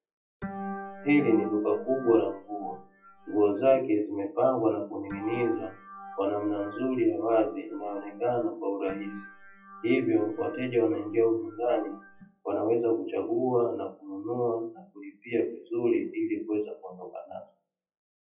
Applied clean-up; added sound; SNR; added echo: classical method WPE with log-MMSE.